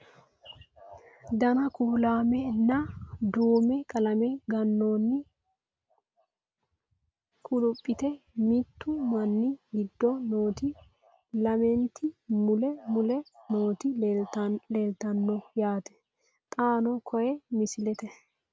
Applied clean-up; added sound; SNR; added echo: none; none; none; none.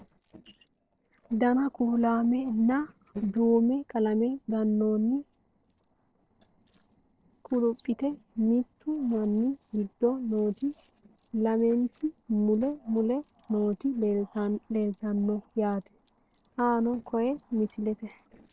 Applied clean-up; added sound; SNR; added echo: neural separator model SepFormer DNS4.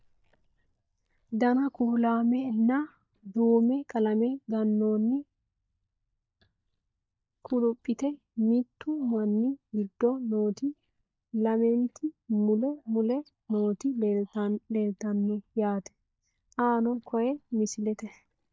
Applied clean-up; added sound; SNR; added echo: neural mask model DeepFilterNet 3.